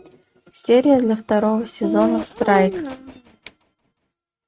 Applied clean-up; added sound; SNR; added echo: neural mask model RNNoise.